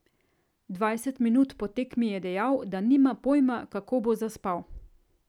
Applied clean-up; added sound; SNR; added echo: none; none; none; none.